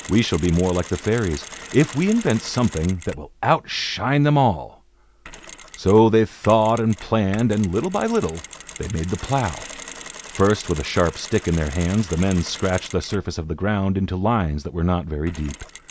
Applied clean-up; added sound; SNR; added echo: none; Mechanisms; 17 dB; none.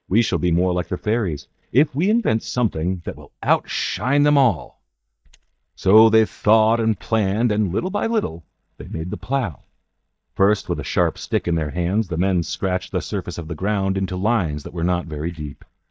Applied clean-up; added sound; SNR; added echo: neural mask model DeepFilterNet 3.